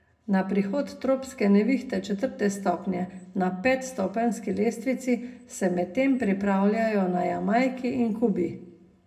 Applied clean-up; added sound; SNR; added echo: none; none; none; reverberation time 0.2 s.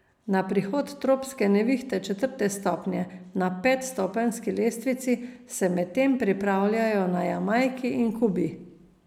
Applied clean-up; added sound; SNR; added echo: none; none; none; none.